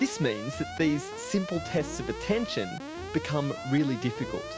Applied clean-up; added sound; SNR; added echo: none; Alarm; 9 dB; none.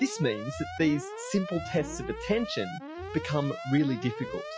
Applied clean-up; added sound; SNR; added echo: classical method Wiener filter.